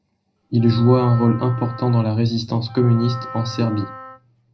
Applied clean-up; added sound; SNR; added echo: none; Wind instrument, woodwind instrument; 16 dB; reverberation time 0.3 s.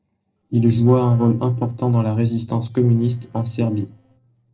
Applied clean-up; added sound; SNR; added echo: neural separator model SepFormer DNS4.